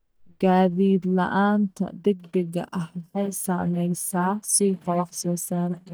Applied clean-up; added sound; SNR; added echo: neural mask model DeepFilterNet 3.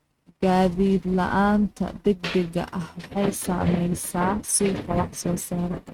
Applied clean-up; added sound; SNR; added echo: neural mask model RNNoise.